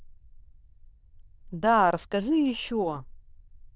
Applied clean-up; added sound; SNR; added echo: neural diffusion model UNIVERSE++.